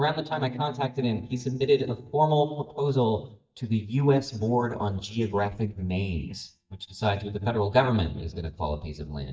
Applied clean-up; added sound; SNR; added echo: neural mask model DeepFilterNet 3.